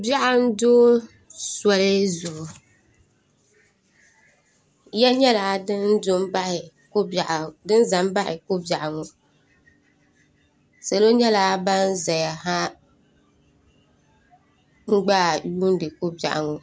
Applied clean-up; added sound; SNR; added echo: none; none; none; none.